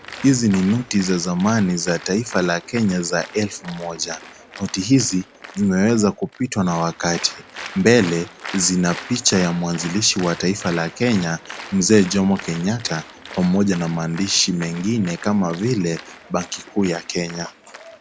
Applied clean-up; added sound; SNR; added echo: none; Applause; 17 dB; none.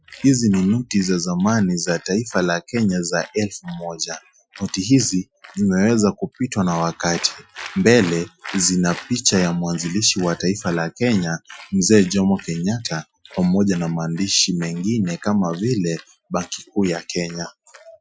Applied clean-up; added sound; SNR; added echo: classical method Wiener filter.